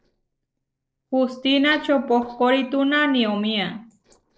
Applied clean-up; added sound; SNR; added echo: neural separator model SepFormer DNS4.